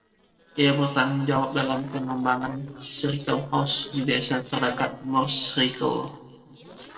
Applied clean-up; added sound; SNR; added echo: neural separator model SepFormer DNS4.